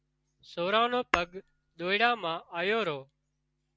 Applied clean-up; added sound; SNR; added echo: none; Tap / Hammer; 8 dB; none.